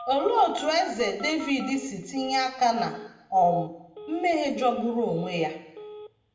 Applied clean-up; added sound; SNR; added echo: none; Telephone; 16 dB; reverberation time 0.9 s.